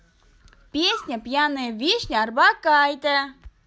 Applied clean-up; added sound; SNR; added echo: none; none; none; none.